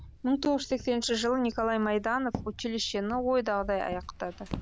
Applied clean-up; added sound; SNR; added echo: none; Walk, footsteps; 14 dB; none.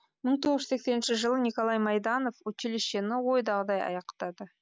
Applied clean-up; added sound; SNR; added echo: none; none; none; none.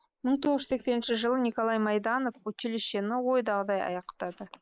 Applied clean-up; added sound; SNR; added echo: neural mask model Resemble Enhance denoiser.